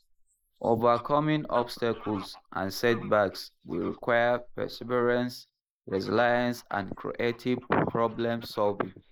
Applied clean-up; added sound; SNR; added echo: neural mask model Resemble Enhance denoiser.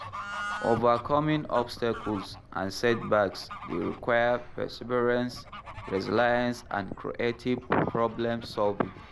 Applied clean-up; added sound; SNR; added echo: none; Bird / Fowl; 13 dB; none.